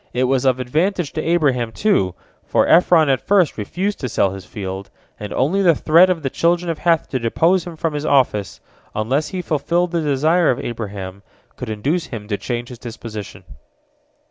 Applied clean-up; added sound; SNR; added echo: none; none; none; none.